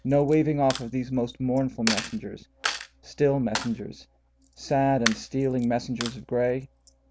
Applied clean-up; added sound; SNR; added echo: none; Coin (dropping); 10 dB; none.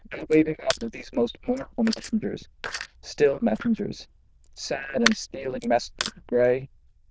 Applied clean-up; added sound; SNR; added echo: neural diffusion model UNIVERSE++.